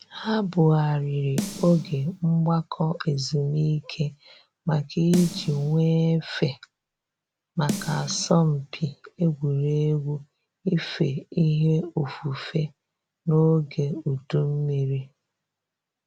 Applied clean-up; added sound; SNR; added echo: none; Snare drum; 12 dB; none.